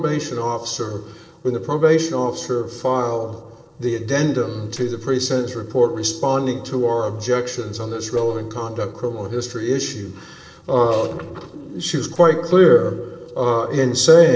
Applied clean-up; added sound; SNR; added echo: neural separator model SepFormer DNS4.